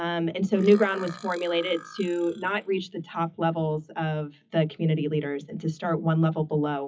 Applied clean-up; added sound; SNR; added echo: classical method WPE with log-MMSE.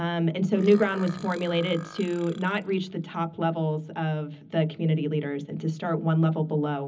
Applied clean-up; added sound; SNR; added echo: none; Burping, eructation; 20 dB; reverberation time 0.4 s.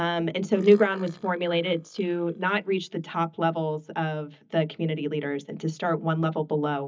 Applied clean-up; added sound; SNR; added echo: neural mask model DeepFilterNet 3.